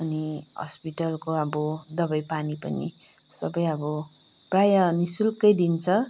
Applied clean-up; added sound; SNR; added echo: none; none; none; none.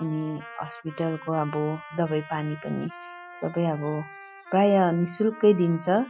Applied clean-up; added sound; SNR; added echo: classical method Wiener filter.